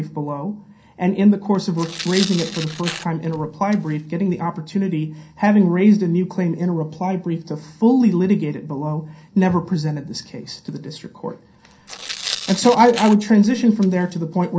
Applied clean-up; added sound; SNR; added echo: none; Tearing; 13 dB; reverberation time 0.3 s.